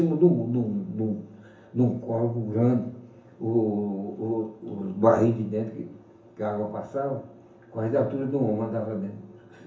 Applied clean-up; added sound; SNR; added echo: none; none; none; reverberation time 0.7 s.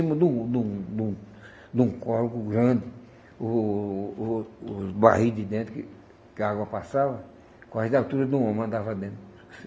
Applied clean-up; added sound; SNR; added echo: none; none; none; none.